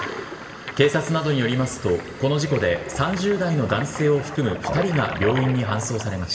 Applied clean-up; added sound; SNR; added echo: none; Toilet flush; 11 dB; reverberation time 1.7 s.